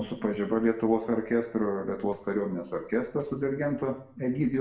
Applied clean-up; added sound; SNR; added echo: neural separator model SepFormer DNS4.